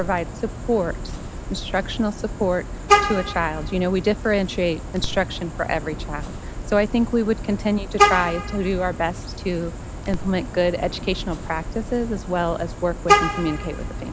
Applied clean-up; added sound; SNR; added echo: none; Vehicle horn, car horn, honking; 2 dB; none.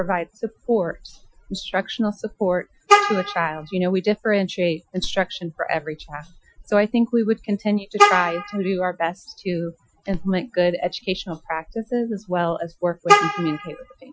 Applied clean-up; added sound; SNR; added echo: classical method Wiener filter.